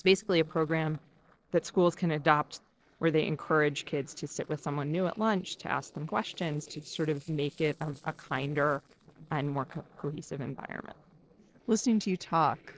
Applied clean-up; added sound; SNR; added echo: neural separator model SepFormer DNS4.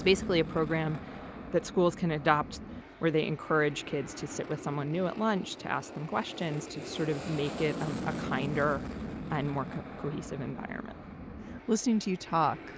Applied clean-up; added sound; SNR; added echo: none; Aircraft; 9 dB; none.